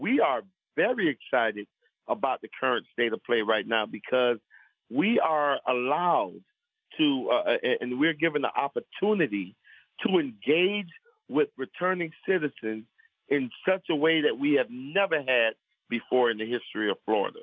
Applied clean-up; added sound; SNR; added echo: none; none; none; none.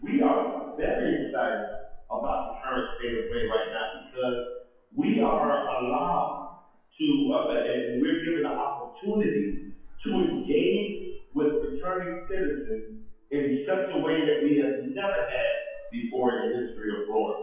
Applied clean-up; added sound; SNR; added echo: classical method WPE with log-MMSE.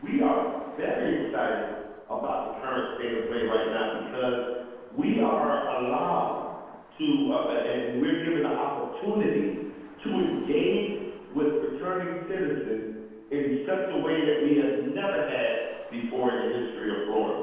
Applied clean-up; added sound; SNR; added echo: neural separator model SepFormer DNS4.